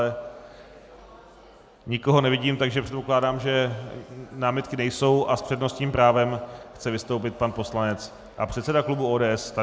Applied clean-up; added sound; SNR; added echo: none; none; none; none.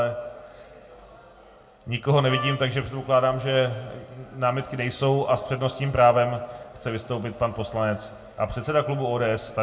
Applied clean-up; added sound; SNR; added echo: none; Wind instrument, woodwind instrument; 9 dB; reverberation time 1.0 s.